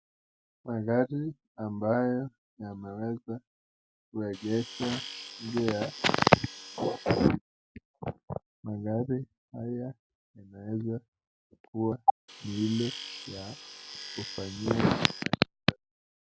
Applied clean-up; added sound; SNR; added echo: none; Tools; 12 dB; none.